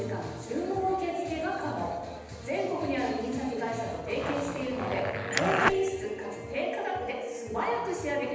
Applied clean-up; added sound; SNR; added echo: none; Zipper (clothing); 0 dB; reverberation time 1.1 s.